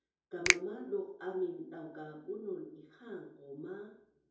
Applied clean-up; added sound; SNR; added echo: none; Finger snapping; -4 dB; reverberation time 2.7 s.